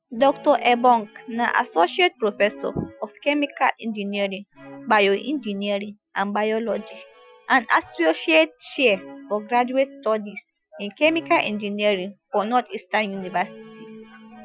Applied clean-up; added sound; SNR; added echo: classical method Wiener filter.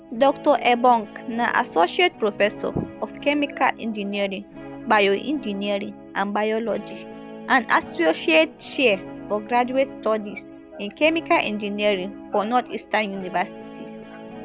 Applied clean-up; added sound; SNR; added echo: none; Guitar; 15 dB; none.